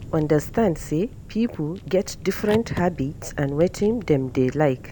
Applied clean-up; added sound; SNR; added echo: none; Fire + Car; 14 dB; none.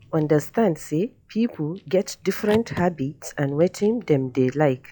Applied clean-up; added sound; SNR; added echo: classical method log-MMSE.